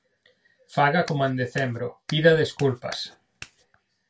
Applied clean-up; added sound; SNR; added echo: none; Clapping; 19 dB; reverberation time 0.2 s.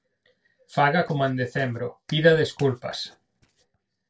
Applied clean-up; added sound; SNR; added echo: neural separator model SepFormer DNS4.